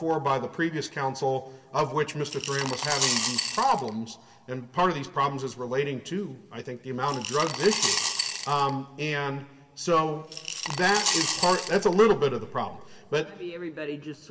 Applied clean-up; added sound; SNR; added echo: none; Coin (dropping) / Glass; 3 dB; reverberation time 1.6 s.